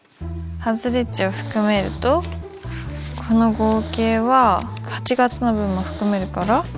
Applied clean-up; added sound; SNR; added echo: none; Hiss; 20 dB; none.